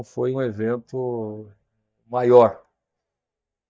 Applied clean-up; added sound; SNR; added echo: neural mask model DeepFilterNet 3.